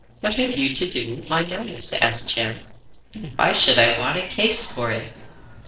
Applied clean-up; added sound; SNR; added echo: neural separator model SepFormer DNS4.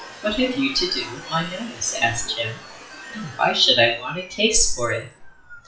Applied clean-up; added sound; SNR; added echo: classical method WPE with log-MMSE.